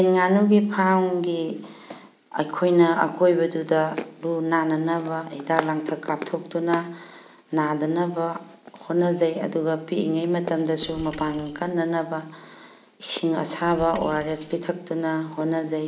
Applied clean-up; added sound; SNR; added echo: none; Coin (dropping); 15 dB; none.